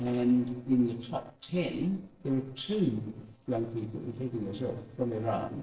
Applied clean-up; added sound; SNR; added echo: neural separator model SepFormer DNS4.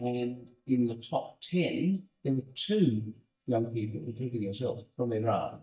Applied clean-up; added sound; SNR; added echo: neural mask model DeepFilterNet 3.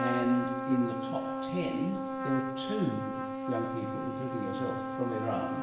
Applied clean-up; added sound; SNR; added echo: none; Trumpet; 2 dB; reverberation time 1.1 s.